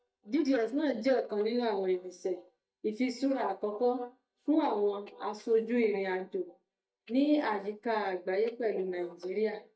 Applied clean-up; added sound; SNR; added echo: neural mask model DeepFilterNet 3.